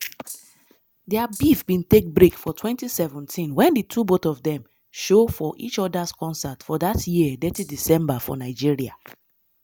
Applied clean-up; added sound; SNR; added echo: none; Rattle (instrument); 19 dB; none.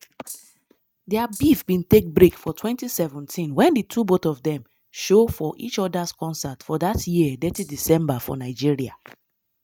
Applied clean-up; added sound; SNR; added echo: neural mask model RNNoise.